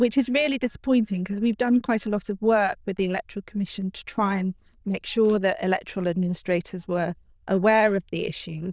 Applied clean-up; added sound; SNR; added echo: neural diffusion model UNIVERSE++.